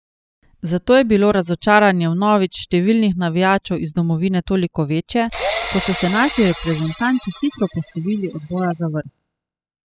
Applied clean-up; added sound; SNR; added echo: classical method spectral subtraction.